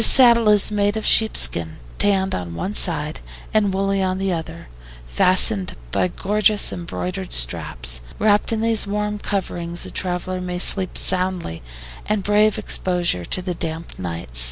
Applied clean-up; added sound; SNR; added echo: none; none; none; none.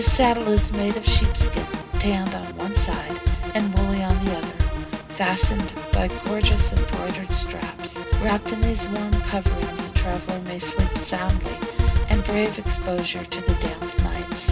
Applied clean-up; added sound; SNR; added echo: none; Drum kit; -4 dB; reverberation time 0.2 s.